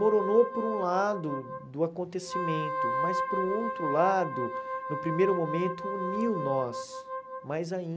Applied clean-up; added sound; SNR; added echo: none; Wind instrument, woodwind instrument; 4 dB; none.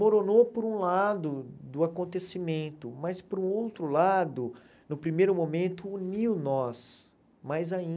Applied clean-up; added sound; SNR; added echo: none; none; none; none.